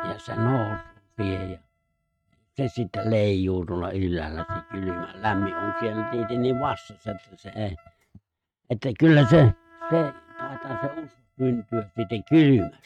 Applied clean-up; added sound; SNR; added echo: neural mask model RNNoise.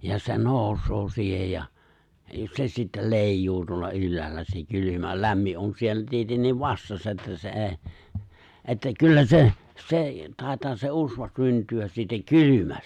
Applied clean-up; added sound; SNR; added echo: none; none; none; none.